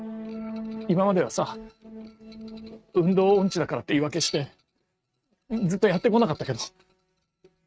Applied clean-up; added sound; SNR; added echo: neural mask model RNNoise.